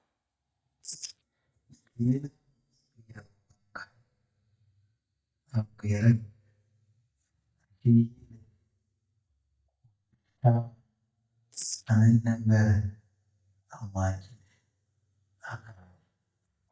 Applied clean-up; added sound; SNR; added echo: neural mask model DeepFilterNet 3.